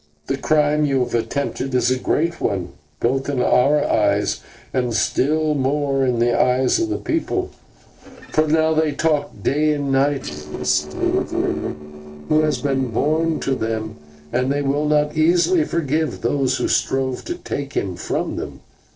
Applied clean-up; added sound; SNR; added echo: neural separator model SepFormer DNS4.